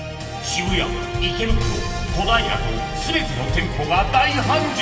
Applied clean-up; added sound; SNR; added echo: none; Boom; 8 dB; reverberation time 2.1 s.